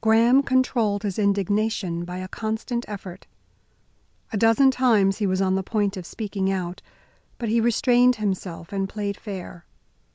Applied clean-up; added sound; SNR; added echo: none; none; none; none.